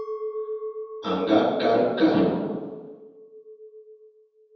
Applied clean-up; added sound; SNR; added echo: none; Chink, clink; 10 dB; reverberation time 1.1 s.